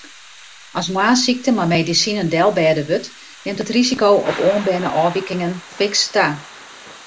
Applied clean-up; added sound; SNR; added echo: none; Thunder / Rain; 18 dB; none.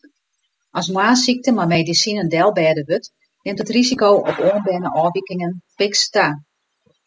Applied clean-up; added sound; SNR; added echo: classical method spectral subtraction.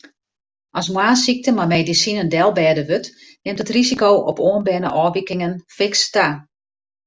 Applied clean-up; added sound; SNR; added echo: none; none; none; none.